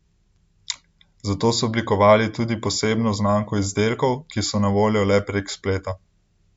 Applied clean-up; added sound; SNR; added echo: none; none; none; none.